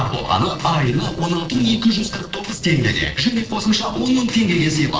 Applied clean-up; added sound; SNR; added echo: neural separator model SepFormer DNS4.